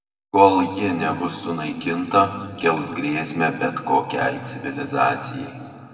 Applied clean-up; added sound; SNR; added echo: none; none; none; reverberation time 2.0 s.